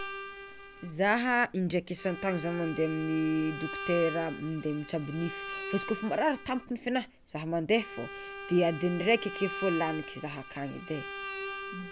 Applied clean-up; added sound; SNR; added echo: none; Bowed string instrument; 10 dB; none.